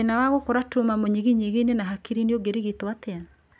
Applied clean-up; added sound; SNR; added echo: none; none; none; none.